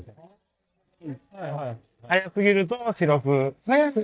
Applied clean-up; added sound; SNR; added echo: neural mask model DeepFilterNet 3.